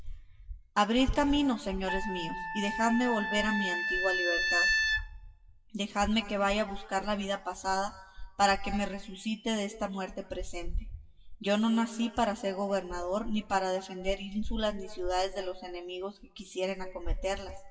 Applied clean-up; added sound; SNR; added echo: classical method WPE with log-MMSE.